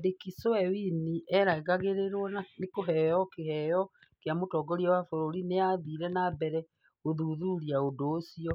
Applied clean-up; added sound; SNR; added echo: none; none; none; none.